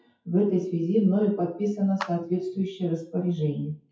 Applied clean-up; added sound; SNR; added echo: classical method WPE with log-MMSE.